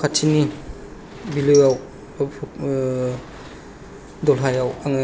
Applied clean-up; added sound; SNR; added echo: none; Dog + Sliding door; 18 dB; none.